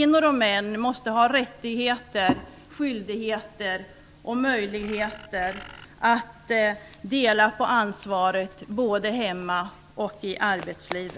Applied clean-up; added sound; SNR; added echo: none; Bird; 16 dB; none.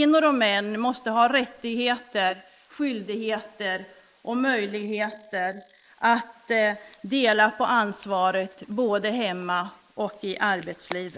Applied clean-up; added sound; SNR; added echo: neural mask model Resemble Enhance denoiser.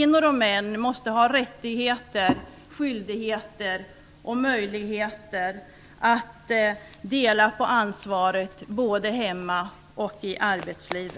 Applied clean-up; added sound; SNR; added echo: none; none; none; none.